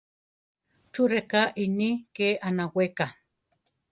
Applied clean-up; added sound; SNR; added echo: none; none; none; none.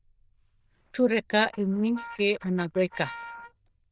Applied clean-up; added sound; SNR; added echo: neural diffusion model UNIVERSE++.